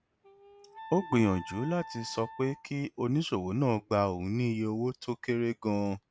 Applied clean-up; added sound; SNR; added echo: none; Wind instrument, woodwind instrument; 17 dB; none.